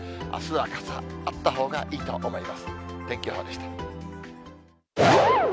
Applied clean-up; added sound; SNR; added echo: none; none; none; none.